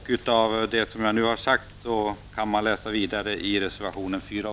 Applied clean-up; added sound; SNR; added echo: none; none; none; none.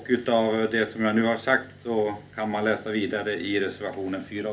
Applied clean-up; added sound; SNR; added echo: none; none; none; reverberation time 0.3 s.